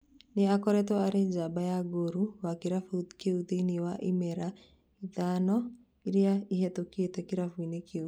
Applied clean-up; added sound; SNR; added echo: none; none; none; none.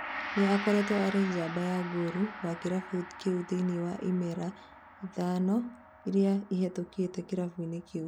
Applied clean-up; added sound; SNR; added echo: none; Gong; 12 dB; none.